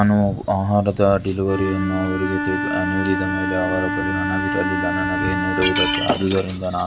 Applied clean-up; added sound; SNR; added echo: none; Shatter + Wind instrument, woodwind instrument; 2 dB; none.